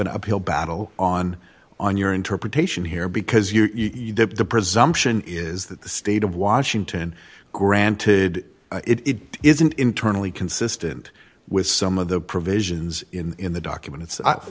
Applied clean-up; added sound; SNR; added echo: none; none; none; none.